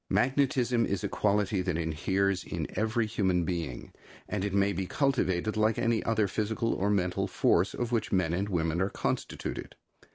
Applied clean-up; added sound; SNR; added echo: none; none; none; none.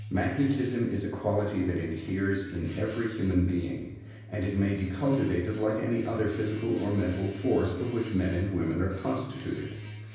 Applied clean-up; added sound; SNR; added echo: none; Domestic sounds, home sounds; 13 dB; reverberation time 0.9 s.